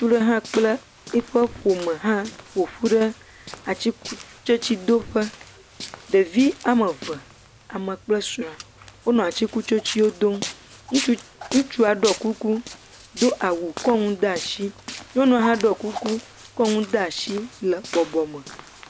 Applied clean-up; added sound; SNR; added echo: none; Walk, footsteps; 14 dB; none.